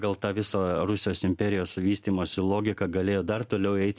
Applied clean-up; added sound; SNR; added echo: none; none; none; none.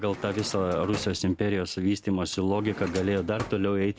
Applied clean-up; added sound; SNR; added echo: none; Drawer open or close; 15 dB; none.